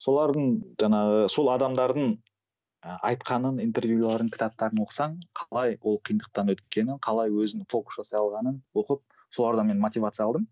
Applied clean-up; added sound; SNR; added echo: none; none; none; none.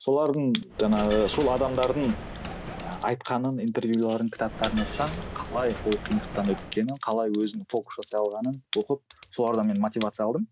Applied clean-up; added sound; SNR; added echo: none; Coin (dropping) + Computer keyboard; 9 dB; none.